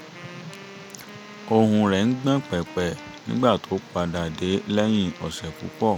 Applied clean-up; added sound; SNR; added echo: none; Wind instrument, woodwind instrument + Tick; 17 dB; none.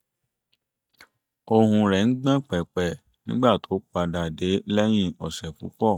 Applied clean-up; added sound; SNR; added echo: neural mask model DeepFilterNet 3.